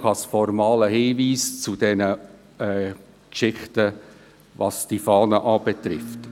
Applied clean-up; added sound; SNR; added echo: none; none; none; none.